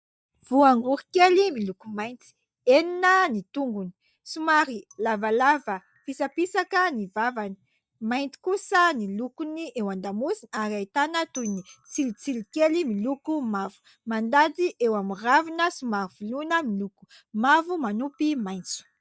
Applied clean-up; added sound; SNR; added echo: neural mask model DeepFilterNet 3.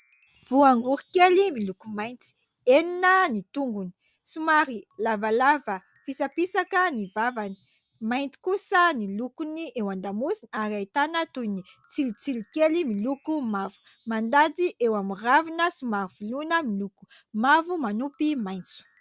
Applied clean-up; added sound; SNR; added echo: none; Wind chime / Percussion; 12 dB; none.